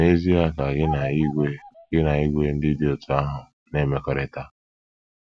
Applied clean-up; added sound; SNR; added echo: none; Bird vocalization, bird call, bird song; 15 dB; none.